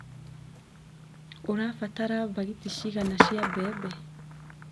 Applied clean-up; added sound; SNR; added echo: none; Skateboard; 0 dB; none.